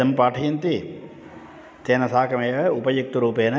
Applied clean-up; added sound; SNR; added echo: none; none; none; none.